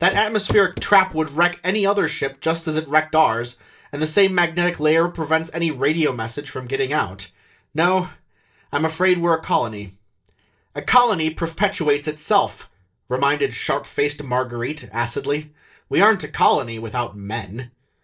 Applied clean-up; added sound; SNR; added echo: neural separator model SepFormer DNS4.